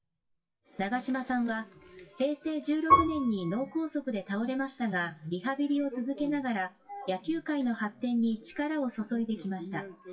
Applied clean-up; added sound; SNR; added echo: classical method WPE with log-MMSE.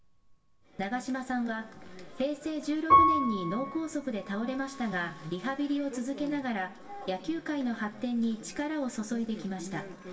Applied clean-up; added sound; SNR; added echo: none; Piano; 1 dB; reverberation time 0.7 s.